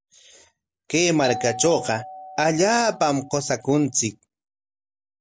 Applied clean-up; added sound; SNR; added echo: none; Doorbell; 13 dB; none.